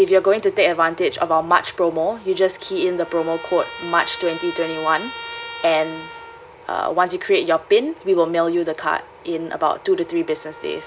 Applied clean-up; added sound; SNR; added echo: none; Trumpet; 18 dB; none.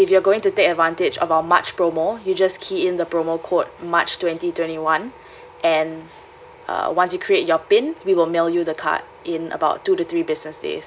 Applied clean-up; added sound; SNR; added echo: none; none; none; none.